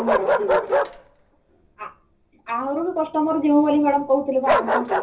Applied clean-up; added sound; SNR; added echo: none; Bark; 2 dB; reverberation time 0.4 s.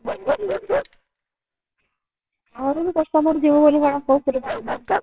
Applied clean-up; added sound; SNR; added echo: neural separator model SepFormer WHAMR!.